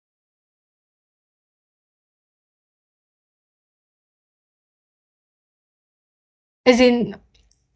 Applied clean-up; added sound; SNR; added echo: neural mask model DeepFilterNet 3.